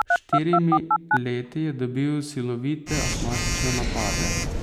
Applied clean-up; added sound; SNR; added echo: none; Telephone; -1 dB; none.